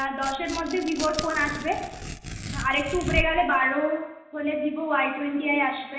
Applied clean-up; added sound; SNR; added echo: none; Tearing; 10 dB; reverberation time 1.0 s.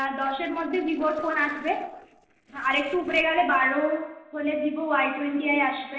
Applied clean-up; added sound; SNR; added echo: neural separator model SepFormer DNS4.